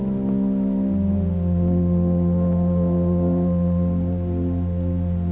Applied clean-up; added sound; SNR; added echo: none; none; none; none.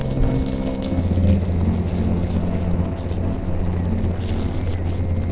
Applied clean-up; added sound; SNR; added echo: neural separator model SepFormer DNS4.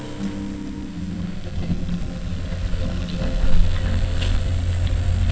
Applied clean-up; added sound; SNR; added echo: neural mask model DeepFilterNet 3.